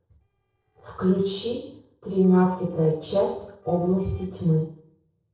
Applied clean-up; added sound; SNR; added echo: neural separator model SepFormer DNS4.